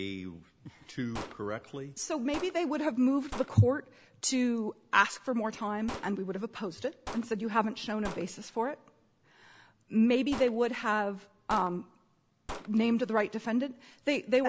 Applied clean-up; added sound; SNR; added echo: none; Gunshot, gunfire; 16 dB; none.